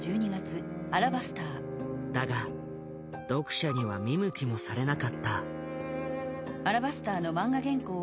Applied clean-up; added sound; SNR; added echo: none; Bowed string instrument; 10 dB; none.